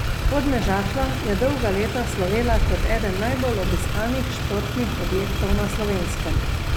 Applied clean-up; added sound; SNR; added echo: none; Motor vehicle (road); -2 dB; none.